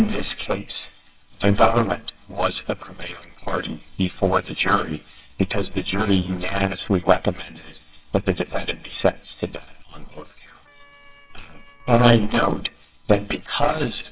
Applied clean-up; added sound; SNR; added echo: neural separator model SepFormer WHAMR!.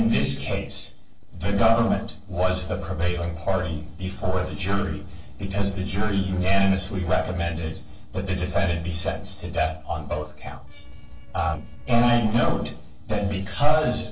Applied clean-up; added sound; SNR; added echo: neural separator model SepFormer DNS4.